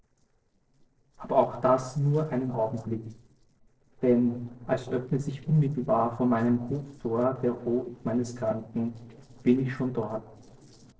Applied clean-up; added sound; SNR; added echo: neural separator model SepFormer DNS4.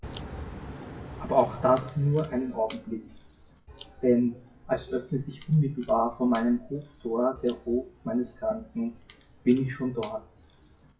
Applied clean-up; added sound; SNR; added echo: classical method WPE with log-MMSE.